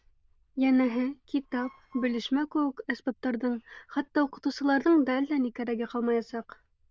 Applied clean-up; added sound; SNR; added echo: neural diffusion model UNIVERSE++.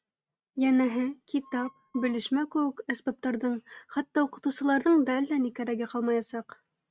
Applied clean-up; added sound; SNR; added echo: neural mask model RNNoise.